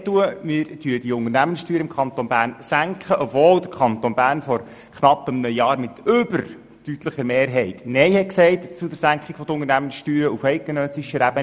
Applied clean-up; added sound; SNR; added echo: none; none; none; none.